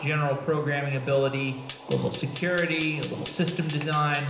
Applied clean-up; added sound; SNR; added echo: none; Fire; 12 dB; reverberation time 0.9 s.